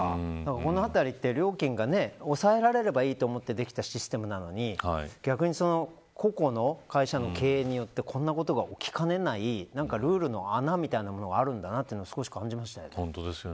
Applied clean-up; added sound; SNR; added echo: none; none; none; none.